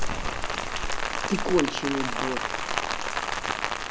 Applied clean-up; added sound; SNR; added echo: none; Rain; -4 dB; none.